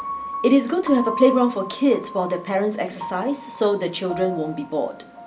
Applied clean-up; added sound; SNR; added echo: none; Piano; 11 dB; none.